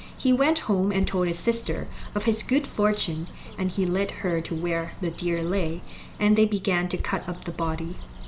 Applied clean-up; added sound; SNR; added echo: none; Bird; 10 dB; none.